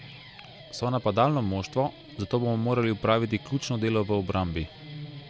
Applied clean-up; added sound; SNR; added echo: none; Guitar; 18 dB; none.